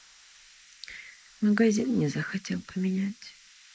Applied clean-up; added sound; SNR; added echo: neural mask model Resemble Enhance denoiser.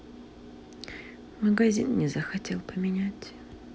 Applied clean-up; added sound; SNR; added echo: none; none; none; none.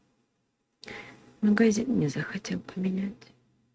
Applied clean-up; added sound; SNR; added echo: neural mask model RNNoise.